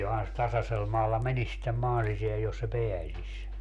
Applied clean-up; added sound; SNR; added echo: none; none; none; none.